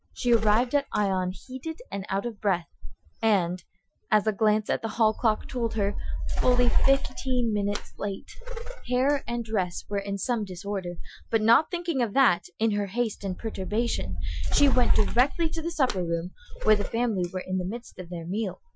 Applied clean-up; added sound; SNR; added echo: classical method Wiener filter.